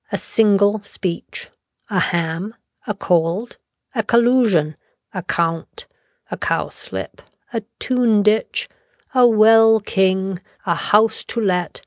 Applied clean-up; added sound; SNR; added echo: none; none; none; none.